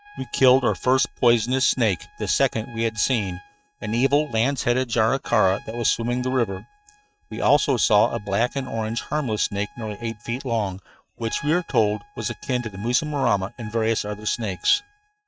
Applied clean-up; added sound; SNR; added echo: neural mask model RNNoise.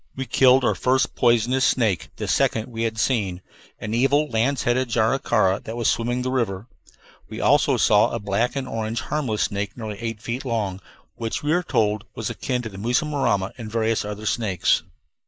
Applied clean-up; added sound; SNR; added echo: neural mask model Resemble Enhance denoiser.